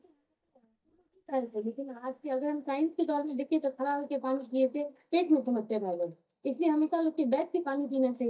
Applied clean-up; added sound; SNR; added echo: neural mask model DeepFilterNet 3.